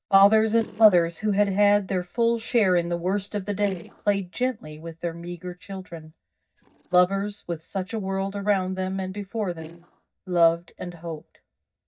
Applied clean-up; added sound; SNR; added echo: neural mask model DeepFilterNet 3.